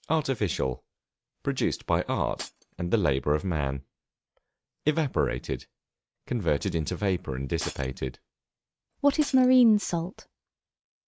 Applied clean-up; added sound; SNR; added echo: neural mask model RNNoise.